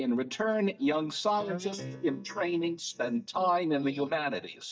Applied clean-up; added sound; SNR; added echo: neural mask model DeepFilterNet 3.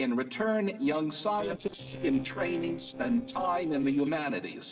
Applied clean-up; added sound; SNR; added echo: neural separator model SepFormer DNS4.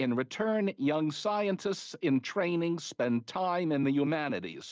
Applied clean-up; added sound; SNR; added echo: none; none; none; none.